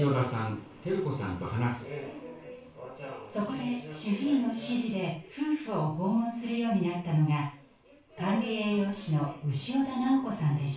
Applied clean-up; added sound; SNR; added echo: none; Dog; 20 dB; reverberation time 0.4 s.